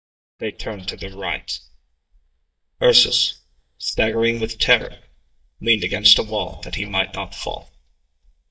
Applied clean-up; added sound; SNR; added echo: neural mask model DeepFilterNet 3.